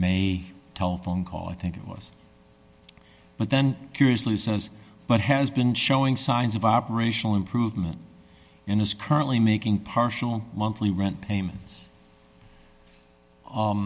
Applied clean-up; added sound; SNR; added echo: none; none; none; none.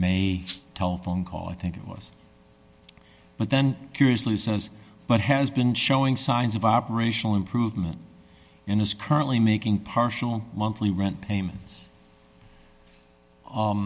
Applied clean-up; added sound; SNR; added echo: none; Rattle (instrument); 16 dB; none.